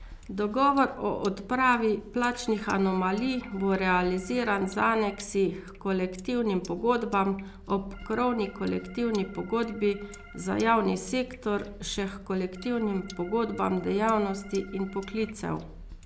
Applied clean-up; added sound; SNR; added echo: none; Sink (filling or washing) + Organ; 18 dB; none.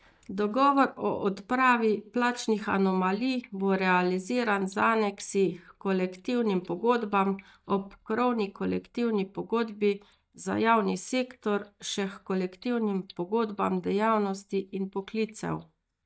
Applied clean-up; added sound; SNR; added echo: neural mask model DeepFilterNet 3.